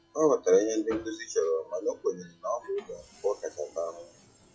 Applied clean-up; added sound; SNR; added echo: classical method WPE with log-MMSE.